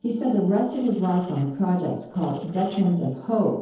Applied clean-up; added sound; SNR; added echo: neural separator model SepFormer DNS4.